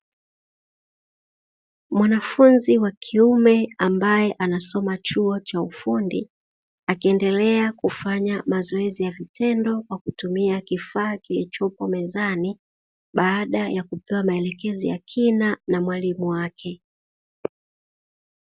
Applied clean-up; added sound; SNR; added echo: none; none; none; none.